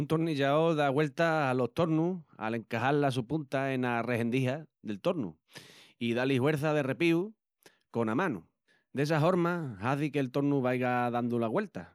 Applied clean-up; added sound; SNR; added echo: none; none; none; none.